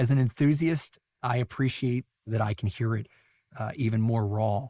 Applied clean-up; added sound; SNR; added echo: neural mask model Resemble Enhance denoiser.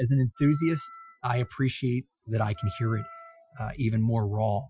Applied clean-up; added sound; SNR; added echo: classical method Wiener filter.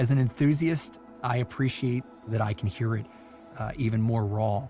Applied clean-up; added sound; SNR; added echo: none; none; none; none.